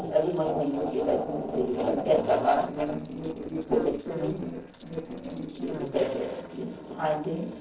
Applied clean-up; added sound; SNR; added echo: neural separator model SepFormer DNS4.